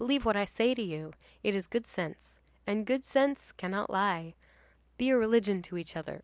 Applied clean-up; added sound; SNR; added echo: none; none; none; none.